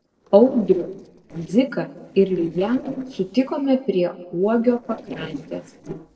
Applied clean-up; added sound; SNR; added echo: neural separator model SepFormer DNS4.